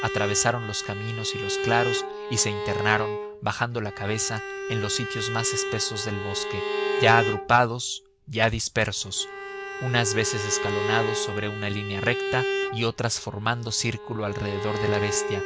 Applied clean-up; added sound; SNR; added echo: none; Bowed string instrument + Bowed string instrument; 4 dB; none.